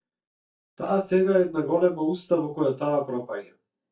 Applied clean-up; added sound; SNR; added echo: neural mask model DeepFilterNet 3.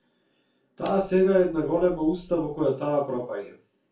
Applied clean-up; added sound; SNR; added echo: none; Cutlery, silverware; 20 dB; reverberation time 0.3 s.